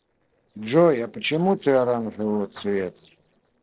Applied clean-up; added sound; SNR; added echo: neural separator model SepFormer DNS4.